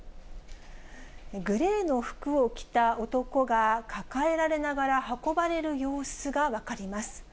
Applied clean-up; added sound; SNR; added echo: none; none; none; none.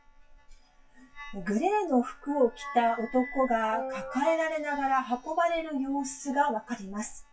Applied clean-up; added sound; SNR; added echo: classical method WPE with log-MMSE.